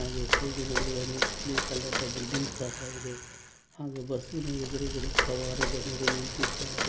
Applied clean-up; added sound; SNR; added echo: none; Bicycle; -3 dB; none.